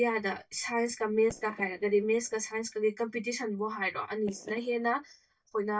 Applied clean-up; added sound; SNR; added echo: neural mask model DeepFilterNet 3.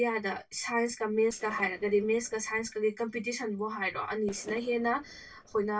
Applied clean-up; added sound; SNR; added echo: neural separator model SepFormer DNS4.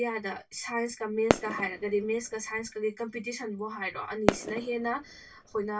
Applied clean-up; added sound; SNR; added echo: none; Fireworks; 0 dB; reverberation time 0.1 s.